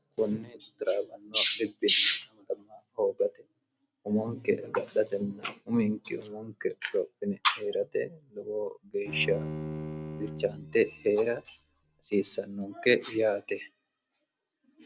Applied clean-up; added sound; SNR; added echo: none; Bowed string instrument; 11 dB; none.